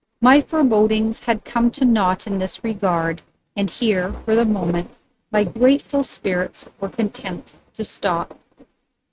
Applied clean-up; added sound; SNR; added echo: neural mask model RNNoise.